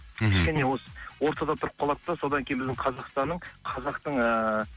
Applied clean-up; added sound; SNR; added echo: none; none; none; none.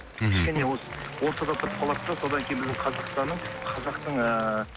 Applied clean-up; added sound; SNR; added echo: none; Applause / Crowd + Accelerating, revving, vroom / Car; 8 dB; none.